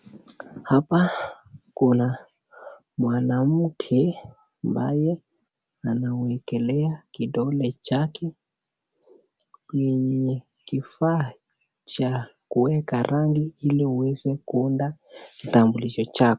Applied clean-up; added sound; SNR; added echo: none; none; none; none.